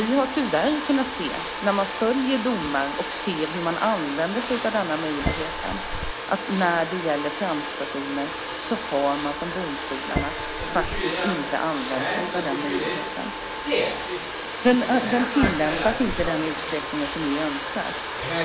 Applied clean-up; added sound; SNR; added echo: none; Dishes, pots, and pans + Domestic sounds, home sounds; 2 dB; none.